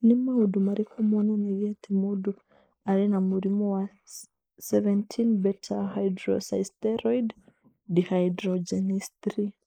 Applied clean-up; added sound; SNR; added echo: neural mask model Resemble Enhance denoiser.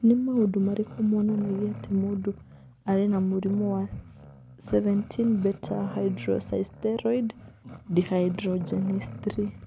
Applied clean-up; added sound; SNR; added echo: none; Growling; 15 dB; none.